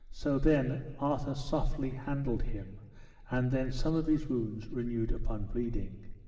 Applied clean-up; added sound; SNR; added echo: none; none; none; reverberation time 1.6 s.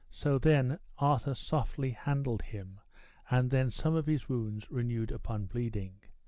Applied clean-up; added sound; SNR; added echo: none; none; none; none.